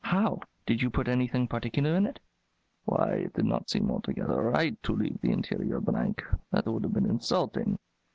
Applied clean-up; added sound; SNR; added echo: none; none; none; none.